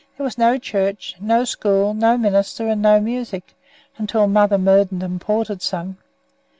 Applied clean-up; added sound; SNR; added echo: none; none; none; none.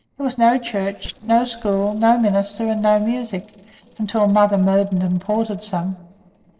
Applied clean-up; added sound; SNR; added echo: neural separator model SepFormer DNS4.